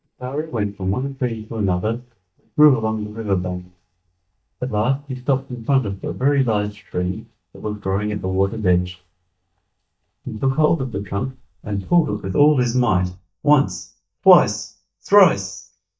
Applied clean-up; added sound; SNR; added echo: neural mask model DeepFilterNet 3.